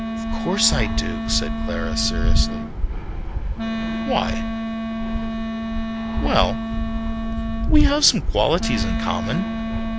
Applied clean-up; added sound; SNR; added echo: none; Wind instrument, woodwind instrument + Fixed-wing aircraft, airplane; -3 dB; none.